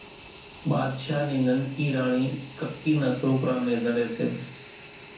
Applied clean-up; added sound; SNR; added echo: none; Fixed-wing aircraft, airplane; 17 dB; reverberation time 0.5 s.